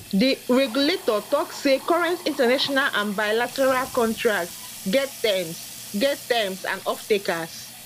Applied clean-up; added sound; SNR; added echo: none; Sink (filling or washing) / Water tap, faucet; 16 dB; none.